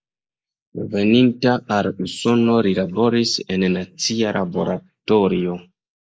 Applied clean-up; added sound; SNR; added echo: neural mask model Resemble Enhance denoiser.